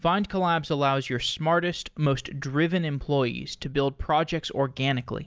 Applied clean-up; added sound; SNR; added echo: none; none; none; none.